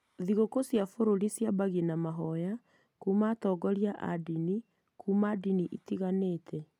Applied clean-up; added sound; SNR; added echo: none; none; none; none.